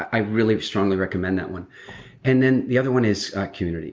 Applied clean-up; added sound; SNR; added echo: none; none; none; none.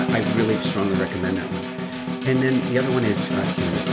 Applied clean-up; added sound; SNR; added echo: none; Snare drum; 1 dB; none.